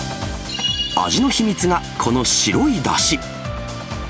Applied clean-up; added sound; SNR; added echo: none; Tap / Wood; 19 dB; none.